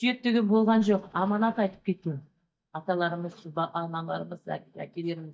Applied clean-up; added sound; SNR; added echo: neural mask model DeepFilterNet 3.